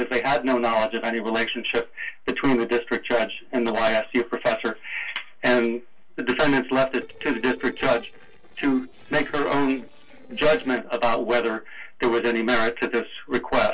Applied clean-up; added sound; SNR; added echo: neural separator model SepFormer DNS4.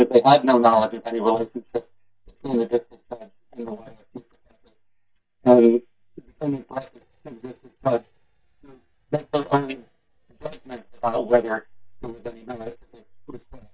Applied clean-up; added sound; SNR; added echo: neural mask model DeepFilterNet 3.